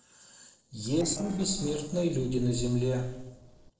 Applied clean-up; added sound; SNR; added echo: neural separator model SepFormer DNS4.